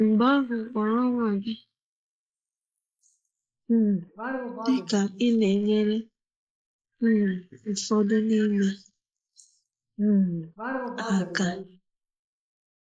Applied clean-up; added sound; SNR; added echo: neural mask model Resemble Enhance denoiser.